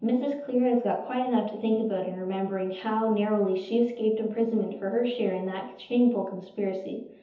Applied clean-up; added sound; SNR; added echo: none; none; none; reverberation time 0.8 s.